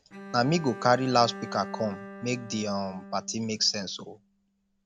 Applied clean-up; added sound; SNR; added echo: none; Bowed string instrument; 14 dB; none.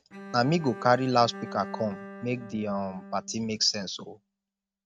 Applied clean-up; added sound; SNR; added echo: neural mask model RNNoise.